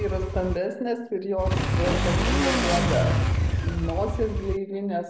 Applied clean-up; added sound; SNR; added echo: none; Motorcycle / Accelerating, revving, vroom; -3 dB; none.